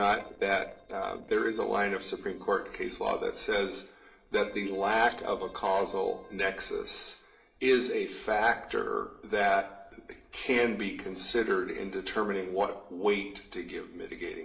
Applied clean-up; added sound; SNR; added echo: neural separator model SepFormer DNS4.